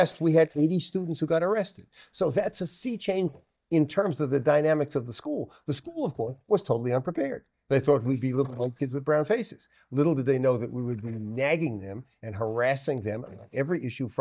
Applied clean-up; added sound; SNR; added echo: neural mask model DeepFilterNet 3.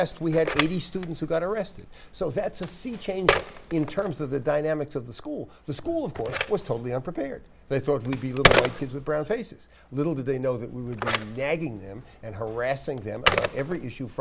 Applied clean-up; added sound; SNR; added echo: none; Telephone; 2 dB; none.